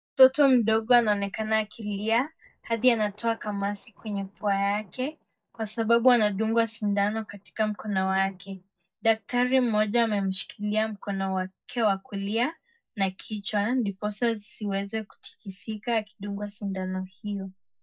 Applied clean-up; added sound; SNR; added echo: neural mask model DeepFilterNet 3.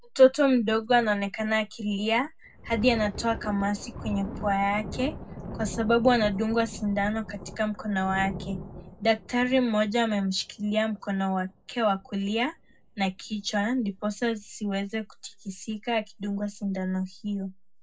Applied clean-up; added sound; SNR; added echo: none; Thunder; 15 dB; reverberation time 0.3 s.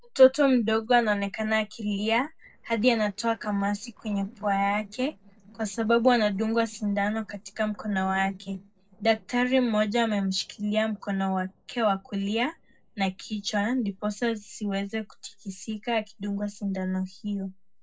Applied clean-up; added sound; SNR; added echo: neural separator model SepFormer DNS4.